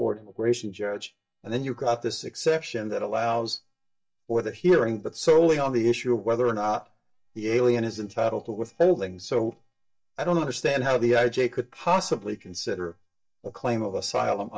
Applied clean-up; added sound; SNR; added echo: neural mask model DeepFilterNet 3.